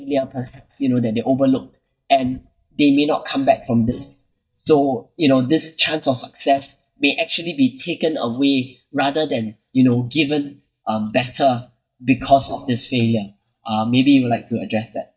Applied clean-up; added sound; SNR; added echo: neural mask model DeepFilterNet 3.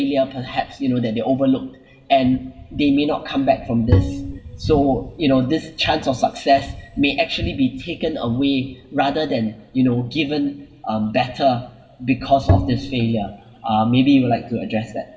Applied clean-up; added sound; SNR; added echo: none; Bowed string instrument; -2 dB; reverberation time 1.7 s.